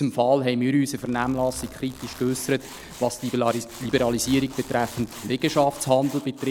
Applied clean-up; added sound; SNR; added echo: none; Zipper (clothing) + Tools; 19 dB; none.